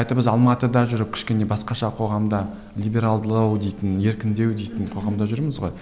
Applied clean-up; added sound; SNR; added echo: none; none; none; none.